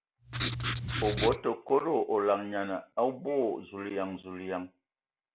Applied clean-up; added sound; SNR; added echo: none; Writing; -3 dB; none.